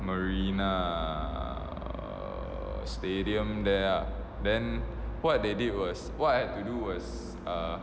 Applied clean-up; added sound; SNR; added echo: none; none; none; none.